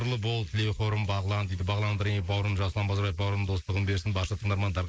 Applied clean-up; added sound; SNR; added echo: neural mask model Resemble Enhance denoiser.